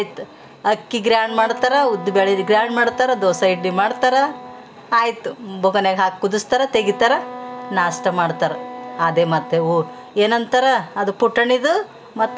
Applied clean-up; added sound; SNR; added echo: none; Wind instrument, woodwind instrument; 16 dB; none.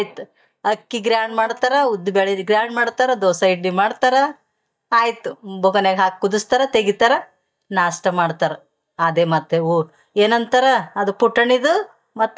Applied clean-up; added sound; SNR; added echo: neural mask model DeepFilterNet 3.